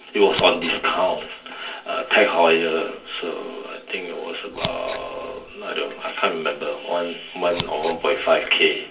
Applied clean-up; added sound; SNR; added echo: none; Scissors; 12 dB; reverberation time 0.3 s.